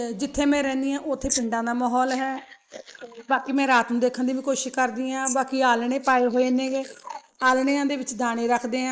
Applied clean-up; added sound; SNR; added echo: neural mask model Resemble Enhance denoiser.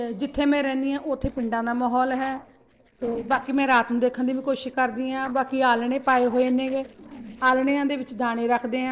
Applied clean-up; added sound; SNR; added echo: neural separator model SepFormer DNS4.